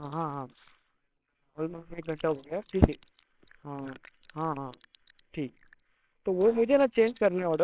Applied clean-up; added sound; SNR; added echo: neural separator model SepFormer WHAMR!.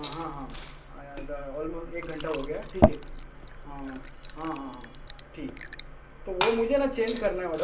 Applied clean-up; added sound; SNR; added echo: none; Fill (with liquid) / Glass; 1 dB; reverberation time 0.3 s.